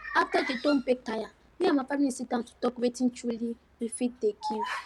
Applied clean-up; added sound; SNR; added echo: none; Bird vocalization, bird call, bird song; 13 dB; none.